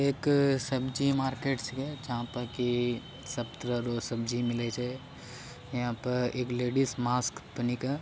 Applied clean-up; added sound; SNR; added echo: none; none; none; none.